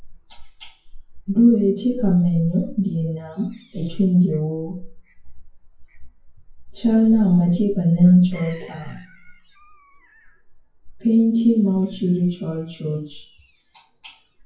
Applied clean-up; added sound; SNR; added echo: classical method WPE with log-MMSE.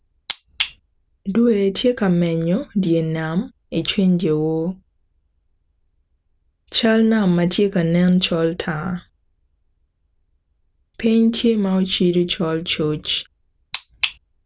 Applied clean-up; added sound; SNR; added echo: none; none; none; none.